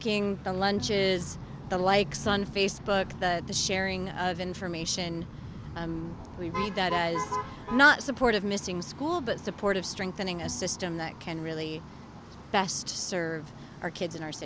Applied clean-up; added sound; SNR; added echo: none; Bowed string instrument; 17 dB; none.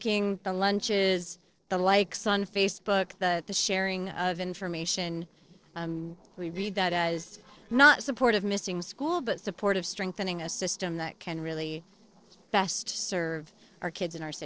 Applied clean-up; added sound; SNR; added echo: neural separator model SepFormer DNS4.